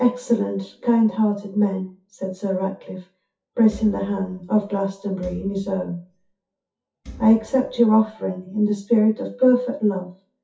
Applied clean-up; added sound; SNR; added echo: classical method WPE with log-MMSE.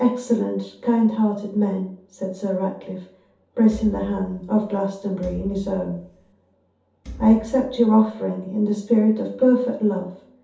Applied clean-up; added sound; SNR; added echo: none; Thump, thud; 17 dB; reverberation time 0.5 s.